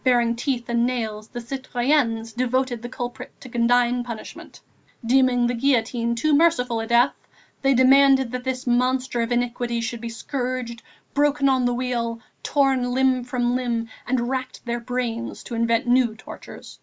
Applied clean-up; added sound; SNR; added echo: none; none; none; none.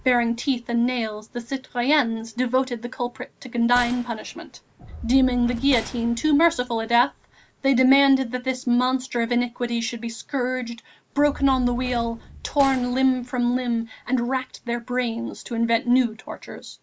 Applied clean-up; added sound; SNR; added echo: none; Gunshot, gunfire + Fire; 19 dB; none.